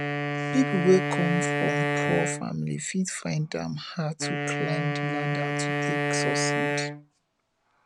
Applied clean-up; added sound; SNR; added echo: none; Wind instrument, woodwind instrument; 0 dB; none.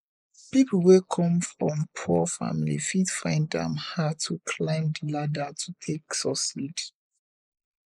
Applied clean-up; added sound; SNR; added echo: neural mask model Resemble Enhance denoiser.